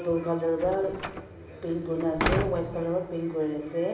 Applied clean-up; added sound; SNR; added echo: none; Slam; 6 dB; reverberation time 1.2 s.